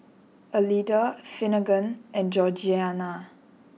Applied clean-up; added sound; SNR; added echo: none; none; none; none.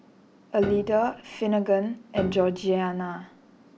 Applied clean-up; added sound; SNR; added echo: none; Piano; 12 dB; none.